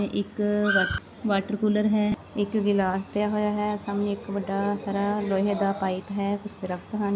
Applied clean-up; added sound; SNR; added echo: none; none; none; none.